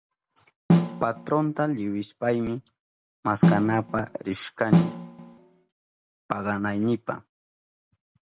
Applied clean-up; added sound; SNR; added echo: none; Snare drum; -4 dB; none.